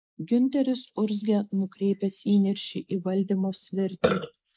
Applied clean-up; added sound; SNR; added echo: neural mask model Resemble Enhance denoiser.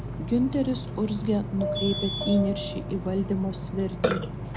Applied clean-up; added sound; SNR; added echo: none; Burping, eructation; 3 dB; none.